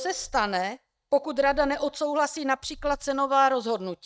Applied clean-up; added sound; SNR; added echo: neural mask model DeepFilterNet 3.